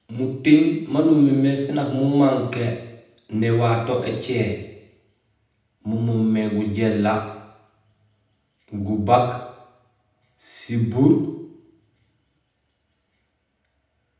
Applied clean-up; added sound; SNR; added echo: none; none; none; reverberation time 0.8 s.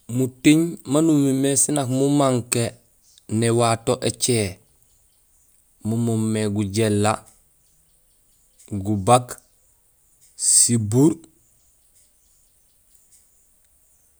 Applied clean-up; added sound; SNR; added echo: none; none; none; none.